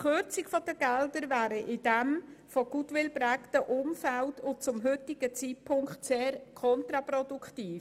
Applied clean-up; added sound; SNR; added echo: none; none; none; none.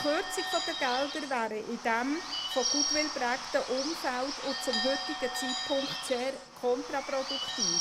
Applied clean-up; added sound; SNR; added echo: none; Bird / Bell; 2 dB; none.